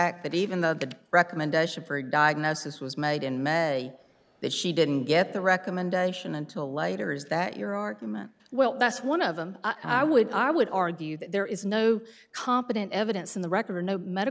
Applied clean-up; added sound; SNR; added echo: none; none; none; none.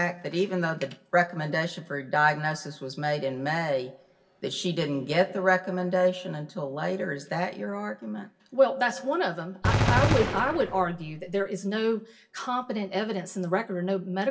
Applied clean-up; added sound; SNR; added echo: none; Gunshot, gunfire; -1 dB; reverberation time 0.2 s.